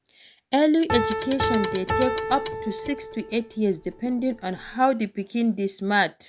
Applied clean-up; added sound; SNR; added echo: none; Clock + Piano; 6 dB; none.